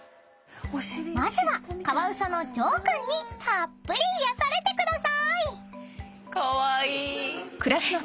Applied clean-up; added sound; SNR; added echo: none; none; none; none.